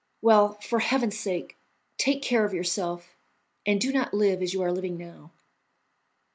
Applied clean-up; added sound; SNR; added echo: none; none; none; none.